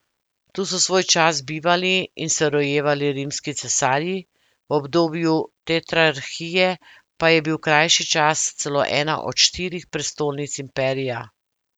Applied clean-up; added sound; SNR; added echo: none; none; none; none.